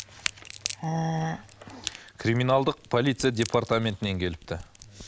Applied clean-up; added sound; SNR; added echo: none; Crack; 13 dB; none.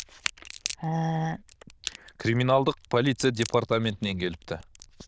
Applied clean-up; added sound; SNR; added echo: neural diffusion model UNIVERSE++.